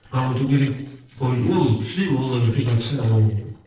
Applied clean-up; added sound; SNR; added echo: neural separator model SepFormer DNS4.